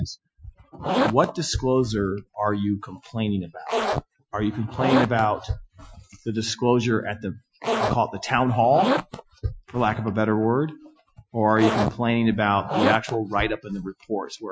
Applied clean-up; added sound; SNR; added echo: classical method Wiener filter.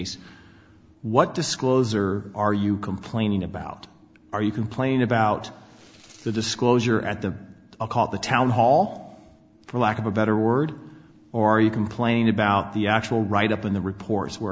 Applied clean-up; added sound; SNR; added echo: none; none; none; none.